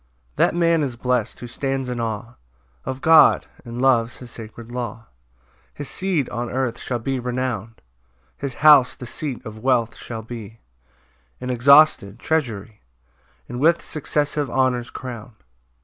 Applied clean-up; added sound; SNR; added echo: none; none; none; none.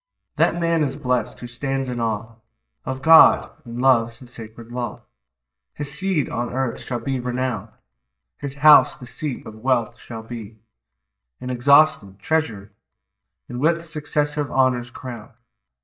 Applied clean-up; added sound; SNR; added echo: neural mask model DeepFilterNet 3.